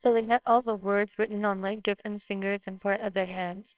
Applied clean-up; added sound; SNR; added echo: neural separator model SepFormer WHAMR!.